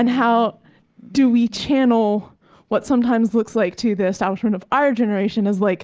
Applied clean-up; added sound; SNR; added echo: none; none; none; none.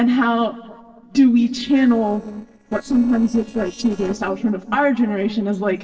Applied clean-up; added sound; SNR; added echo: neural separator model SepFormer DNS4.